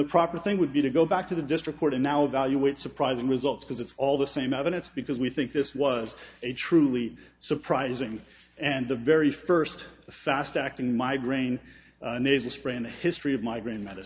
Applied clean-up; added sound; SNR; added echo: none; none; none; none.